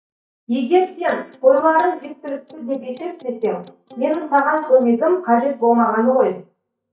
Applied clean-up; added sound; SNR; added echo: neural mask model DeepFilterNet 3.